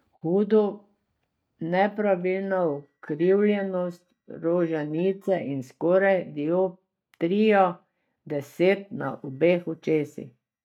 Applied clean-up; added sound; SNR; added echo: neural mask model DeepFilterNet 3.